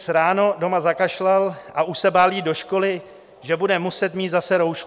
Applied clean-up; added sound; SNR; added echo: none; none; none; none.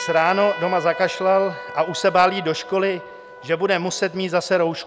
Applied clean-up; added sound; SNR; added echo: none; Trumpet; 14 dB; none.